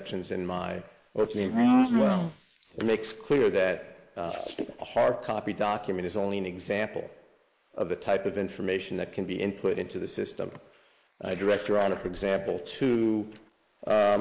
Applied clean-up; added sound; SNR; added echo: neural mask model Resemble Enhance denoiser.